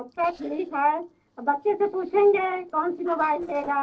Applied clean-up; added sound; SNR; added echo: neural separator model SepFormer DNS4.